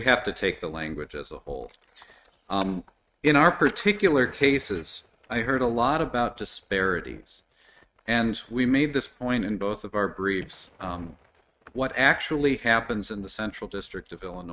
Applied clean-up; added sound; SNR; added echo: neural mask model RNNoise.